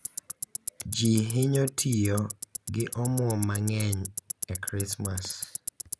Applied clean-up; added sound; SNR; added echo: none; Tick-tock; 1 dB; none.